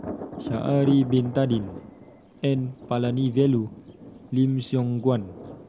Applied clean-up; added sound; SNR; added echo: none; Thunder; 13 dB; none.